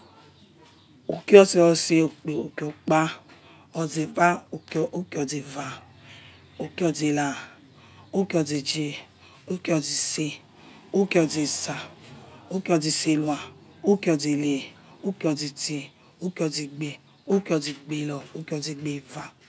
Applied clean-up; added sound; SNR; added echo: none; none; none; none.